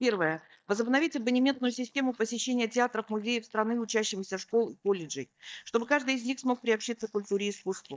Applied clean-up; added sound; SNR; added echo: neural mask model DeepFilterNet 3.